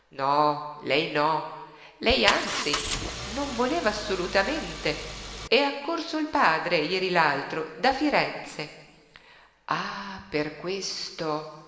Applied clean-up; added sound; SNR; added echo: none; Engine; 6 dB; reverberation time 1.7 s.